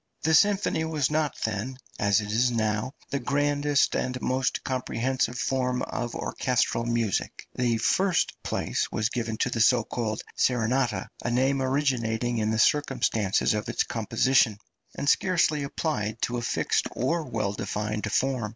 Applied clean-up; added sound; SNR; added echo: none; none; none; none.